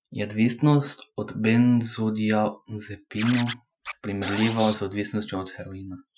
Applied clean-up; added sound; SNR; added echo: classical method Wiener filter.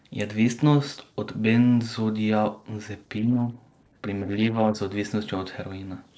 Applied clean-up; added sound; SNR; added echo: neural separator model SepFormer DNS4.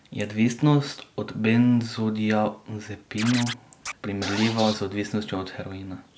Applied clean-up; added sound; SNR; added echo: none; Scratching (performance technique); 11 dB; none.